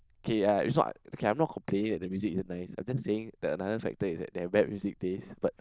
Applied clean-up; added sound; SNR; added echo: neural diffusion model UNIVERSE++.